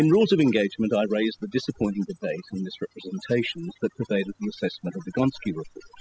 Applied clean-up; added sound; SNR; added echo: classical method spectral subtraction.